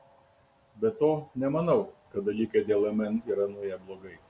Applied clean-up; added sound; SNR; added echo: none; none; none; none.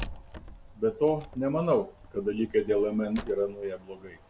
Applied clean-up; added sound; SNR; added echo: none; Wood; 16 dB; none.